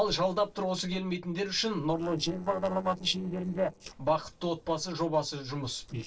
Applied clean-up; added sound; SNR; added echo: neural separator model SepFormer DNS4.